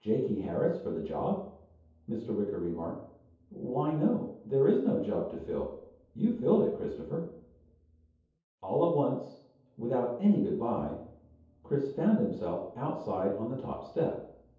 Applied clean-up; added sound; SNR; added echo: none; none; none; reverberation time 0.7 s.